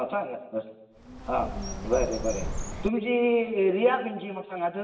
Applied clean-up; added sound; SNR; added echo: none; Bird; 6 dB; reverberation time 1.0 s.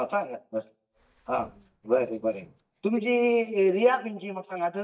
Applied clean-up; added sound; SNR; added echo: neural mask model DeepFilterNet 3.